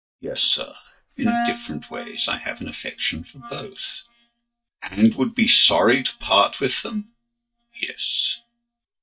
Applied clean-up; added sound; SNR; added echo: neural mask model DeepFilterNet 3.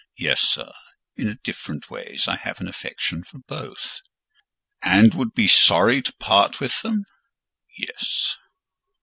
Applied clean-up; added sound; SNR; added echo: none; none; none; none.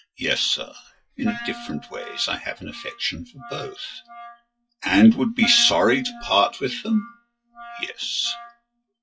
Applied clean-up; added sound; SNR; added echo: classical method WPE with log-MMSE.